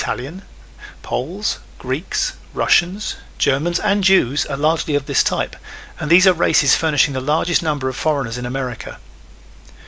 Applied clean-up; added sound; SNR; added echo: none; none; none; none.